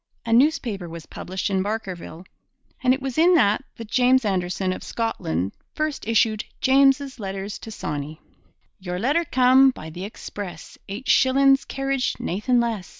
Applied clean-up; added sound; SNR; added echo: none; none; none; none.